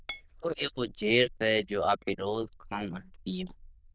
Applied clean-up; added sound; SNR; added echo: neural diffusion model UNIVERSE++.